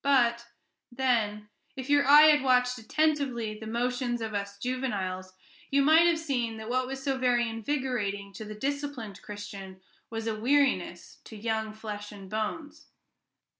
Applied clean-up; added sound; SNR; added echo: none; none; none; none.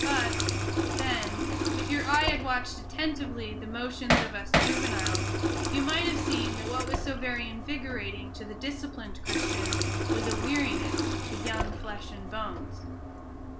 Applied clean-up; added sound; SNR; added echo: none; Hammer + Water tap, faucet; -3 dB; none.